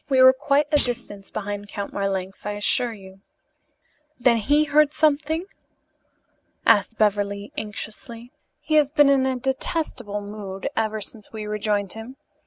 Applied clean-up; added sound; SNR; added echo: none; Thump, thud; 14 dB; none.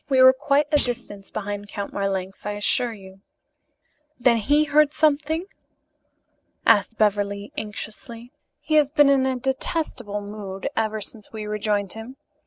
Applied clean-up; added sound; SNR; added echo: neural separator model SepFormer DNS4.